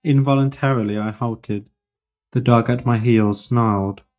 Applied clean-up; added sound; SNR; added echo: neural mask model DeepFilterNet 3.